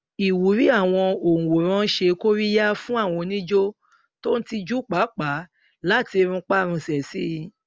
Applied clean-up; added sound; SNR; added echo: none; none; none; none.